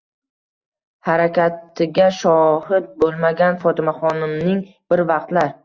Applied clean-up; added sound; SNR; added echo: none; none; none; none.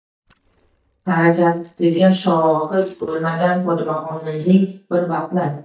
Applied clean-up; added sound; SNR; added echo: neural mask model DeepFilterNet 3.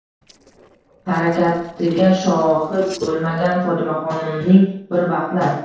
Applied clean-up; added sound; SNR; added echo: neural separator model SepFormer DNS4.